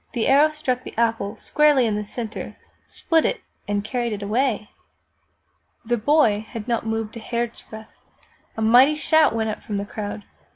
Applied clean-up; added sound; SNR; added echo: none; none; none; none.